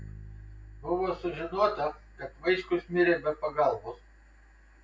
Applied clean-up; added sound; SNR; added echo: none; Bass guitar; 19 dB; none.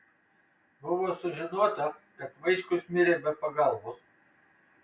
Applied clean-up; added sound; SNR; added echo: none; none; none; none.